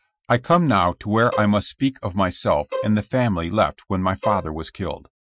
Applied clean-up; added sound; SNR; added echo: classical method Wiener filter.